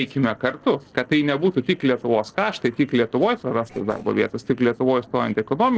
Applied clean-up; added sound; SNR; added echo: neural separator model SepFormer DNS4.